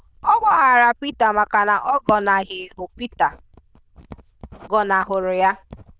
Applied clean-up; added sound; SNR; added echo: neural diffusion model UNIVERSE++.